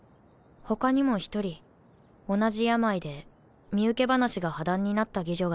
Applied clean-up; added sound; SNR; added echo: none; none; none; none.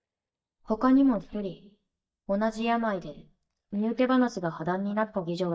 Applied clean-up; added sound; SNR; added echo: neural mask model DeepFilterNet 3.